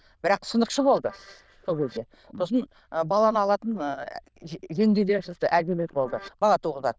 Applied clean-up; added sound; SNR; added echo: neural diffusion model UNIVERSE++.